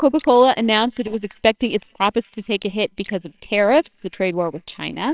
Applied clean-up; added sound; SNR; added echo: neural separator model SepFormer WHAMR!.